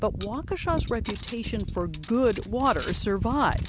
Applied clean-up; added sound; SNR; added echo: none; Cutlery, silverware; 5 dB; none.